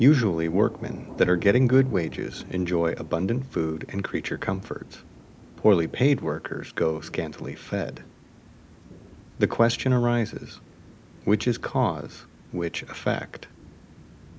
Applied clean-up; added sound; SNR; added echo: none; Thunder / Rain; 18 dB; none.